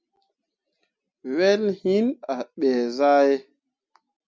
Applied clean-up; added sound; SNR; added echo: none; none; none; none.